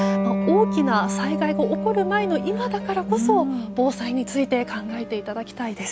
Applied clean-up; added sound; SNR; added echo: none; Electric guitar; 4 dB; none.